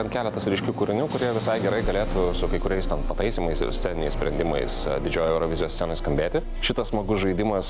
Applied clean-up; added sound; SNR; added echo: none; none; none; none.